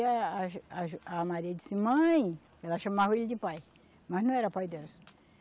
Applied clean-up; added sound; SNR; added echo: none; none; none; none.